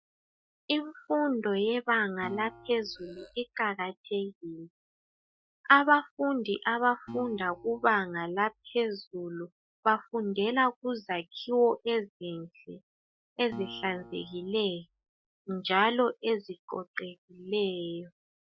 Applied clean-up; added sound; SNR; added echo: classical method Wiener filter.